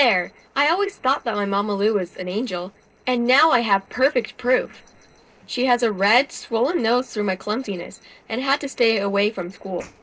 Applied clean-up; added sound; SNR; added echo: neural separator model SepFormer DNS4.